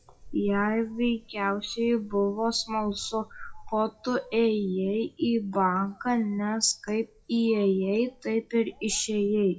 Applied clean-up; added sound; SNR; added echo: classical method WPE with log-MMSE.